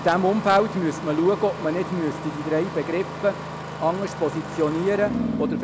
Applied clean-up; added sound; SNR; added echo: none; Engine starting; 7 dB; none.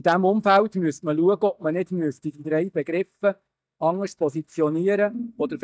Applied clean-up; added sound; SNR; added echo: neural mask model DeepFilterNet 3.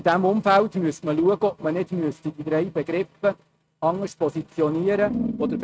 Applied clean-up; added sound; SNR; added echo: neural mask model RNNoise.